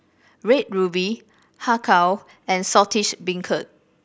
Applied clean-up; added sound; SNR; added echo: none; none; none; none.